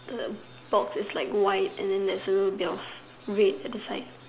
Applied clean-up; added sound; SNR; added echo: none; none; none; none.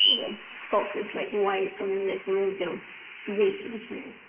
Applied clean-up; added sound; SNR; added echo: neural mask model Resemble Enhance denoiser.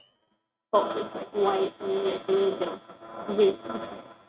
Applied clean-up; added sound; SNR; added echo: neural mask model RNNoise.